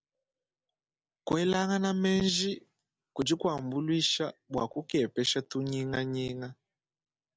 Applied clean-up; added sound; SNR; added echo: none; none; none; none.